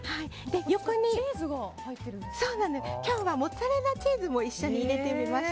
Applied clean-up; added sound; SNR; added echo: none; none; none; none.